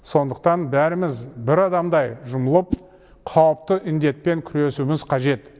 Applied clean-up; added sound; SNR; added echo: none; Whoosh, swoosh, swish; 15 dB; none.